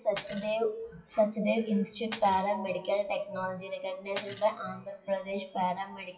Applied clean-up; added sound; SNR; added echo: classical method WPE with log-MMSE.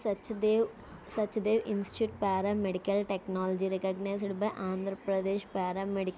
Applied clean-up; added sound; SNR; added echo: none; none; none; none.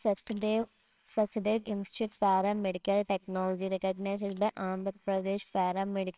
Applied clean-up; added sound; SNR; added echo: neural separator model SepFormer WHAMR!.